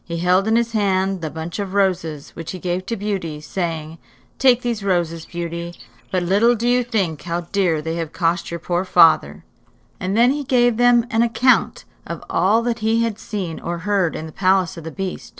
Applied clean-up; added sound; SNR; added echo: neural separator model SepFormer DNS4.